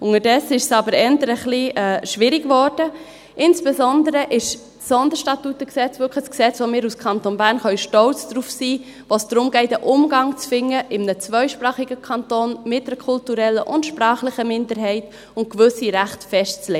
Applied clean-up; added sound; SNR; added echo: none; none; none; none.